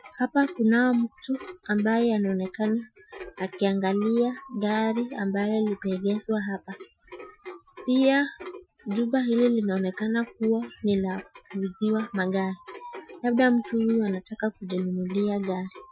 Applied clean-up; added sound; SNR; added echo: classical method Wiener filter.